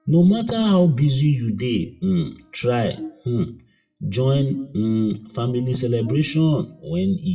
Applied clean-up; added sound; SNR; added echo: classical method WPE with log-MMSE.